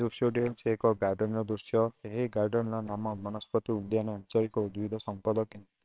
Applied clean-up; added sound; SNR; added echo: neural separator model SepFormer WHAMR!.